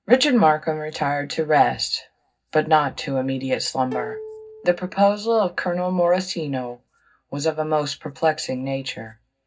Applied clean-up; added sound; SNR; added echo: none; Plucked string instrument; 15 dB; reverberation time 0.4 s.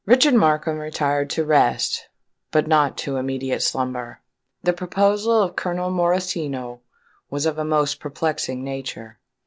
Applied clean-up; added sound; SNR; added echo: none; none; none; none.